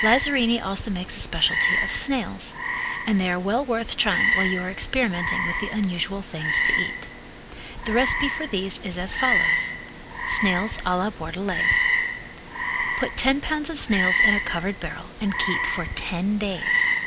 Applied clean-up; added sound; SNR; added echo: none; Frog; 1 dB; none.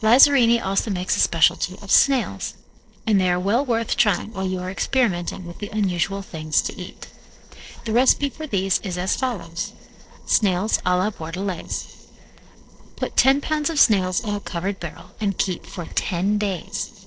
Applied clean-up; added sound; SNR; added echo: neural separator model SepFormer DNS4.